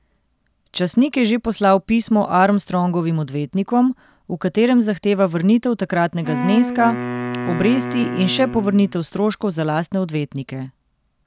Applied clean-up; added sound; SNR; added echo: none; Wind instrument, woodwind instrument; 7 dB; none.